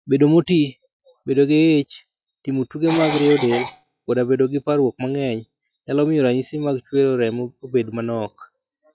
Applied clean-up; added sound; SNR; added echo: classical method log-MMSE.